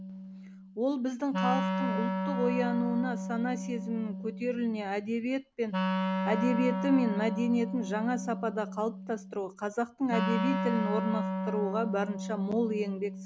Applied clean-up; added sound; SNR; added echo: none; Wind instrument, woodwind instrument; 2 dB; none.